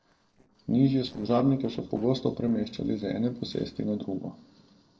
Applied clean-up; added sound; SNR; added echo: neural separator model SepFormer DNS4.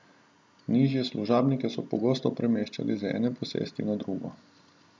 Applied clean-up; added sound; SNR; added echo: none; none; none; none.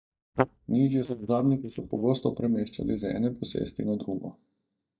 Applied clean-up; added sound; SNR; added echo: neural mask model DeepFilterNet 3.